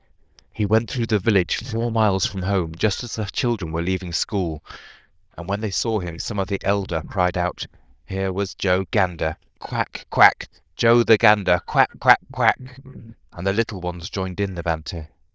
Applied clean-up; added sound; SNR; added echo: neural diffusion model UNIVERSE++.